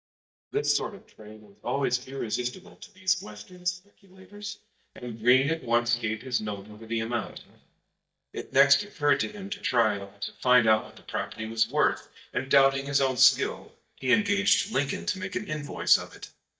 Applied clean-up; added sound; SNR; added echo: neural mask model DeepFilterNet 3.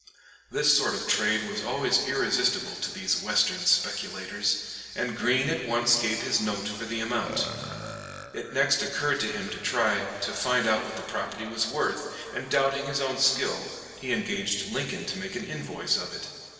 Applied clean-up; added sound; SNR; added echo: none; Burping, eructation; 12 dB; reverberation time 2.5 s.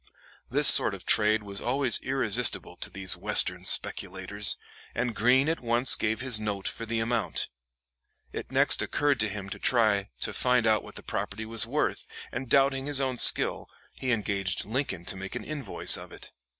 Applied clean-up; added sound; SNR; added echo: none; none; none; none.